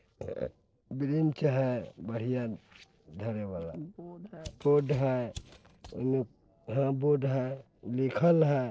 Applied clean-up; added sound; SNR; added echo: neural separator model SepFormer DNS4.